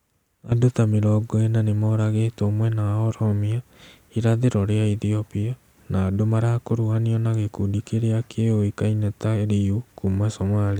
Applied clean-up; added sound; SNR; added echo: none; none; none; none.